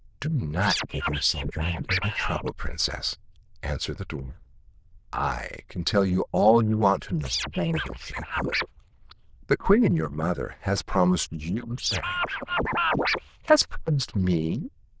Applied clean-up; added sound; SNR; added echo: neural diffusion model UNIVERSE++.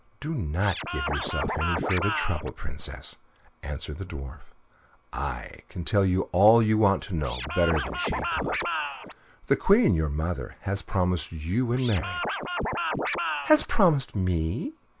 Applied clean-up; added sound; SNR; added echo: none; Scratching (performance technique); 3 dB; none.